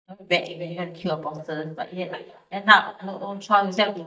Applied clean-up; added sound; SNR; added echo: neural mask model DeepFilterNet 3.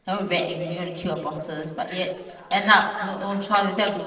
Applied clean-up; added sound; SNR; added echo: neural separator model SepFormer DNS4.